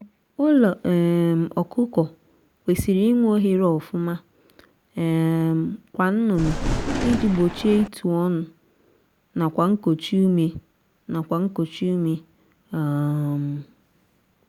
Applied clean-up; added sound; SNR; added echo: none; Thunder; 3 dB; none.